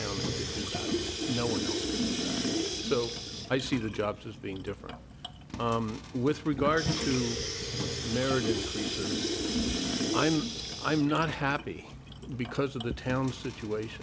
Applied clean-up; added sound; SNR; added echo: none; Sink (filling or washing) / Water tap, faucet; 2 dB; none.